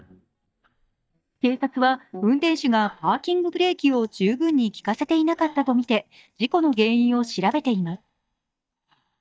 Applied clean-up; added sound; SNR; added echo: neural mask model DeepFilterNet 3.